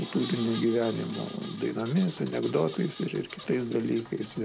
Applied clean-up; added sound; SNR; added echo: none; Engine; 15 dB; none.